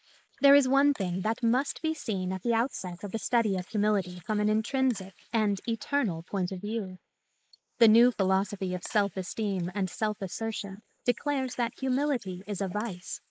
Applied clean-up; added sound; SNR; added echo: neural mask model Resemble Enhance denoiser.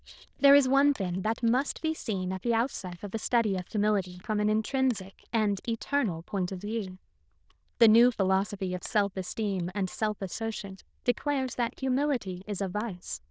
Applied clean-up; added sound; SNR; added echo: neural diffusion model UNIVERSE++.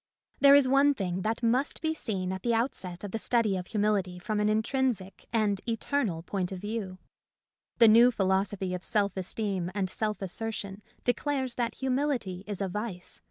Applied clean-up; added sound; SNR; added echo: none; none; none; none.